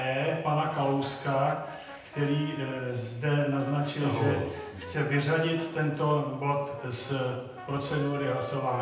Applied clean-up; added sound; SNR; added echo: none; Brass instrument; 16 dB; reverberation time 0.9 s.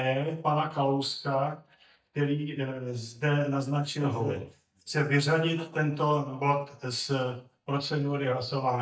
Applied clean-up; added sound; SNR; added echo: neural mask model DeepFilterNet 3.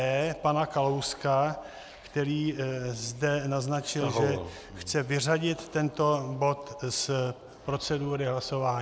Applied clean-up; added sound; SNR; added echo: none; none; none; none.